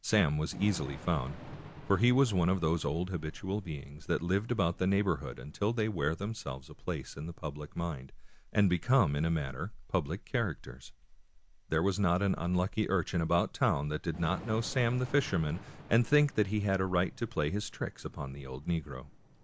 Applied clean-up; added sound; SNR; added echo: none; Thunder / Rain; 17 dB; none.